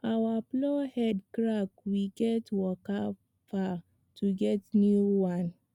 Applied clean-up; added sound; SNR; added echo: none; none; none; none.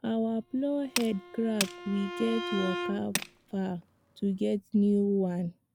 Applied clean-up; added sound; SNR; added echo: none; Bowed string instrument + Tools; 8 dB; none.